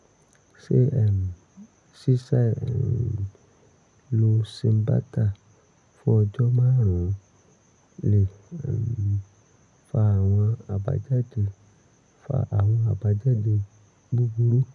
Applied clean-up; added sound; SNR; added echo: none; none; none; none.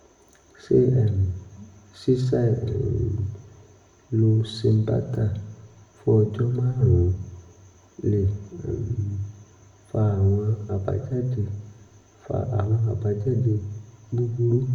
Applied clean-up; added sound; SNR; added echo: none; none; none; reverberation time 0.7 s.